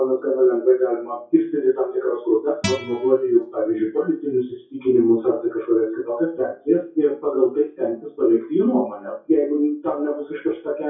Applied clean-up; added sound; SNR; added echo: classical method WPE with log-MMSE.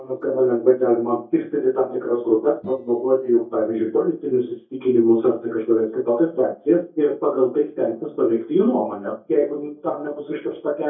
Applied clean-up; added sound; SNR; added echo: neural mask model DeepFilterNet 3.